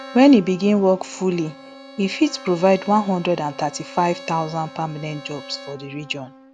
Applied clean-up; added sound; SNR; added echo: none; Bowed string instrument + Trumpet; 19 dB; none.